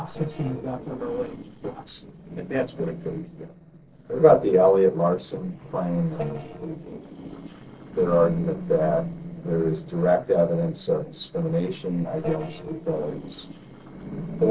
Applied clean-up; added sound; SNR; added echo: neural separator model SepFormer DNS4.